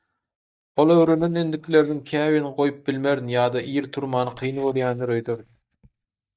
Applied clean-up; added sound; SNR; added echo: neural mask model DeepFilterNet 3.